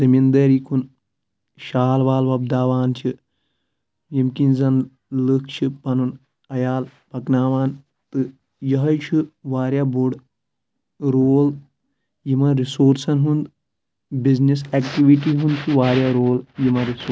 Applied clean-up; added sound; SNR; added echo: none; none; none; none.